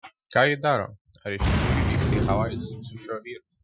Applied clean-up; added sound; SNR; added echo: classical method Wiener filter.